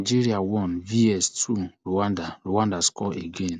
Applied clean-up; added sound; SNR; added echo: none; none; none; none.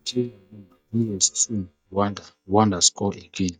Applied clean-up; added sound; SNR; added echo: neural mask model DeepFilterNet 3.